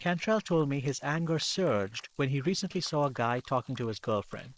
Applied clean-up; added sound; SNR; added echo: neural mask model Resemble Enhance denoiser.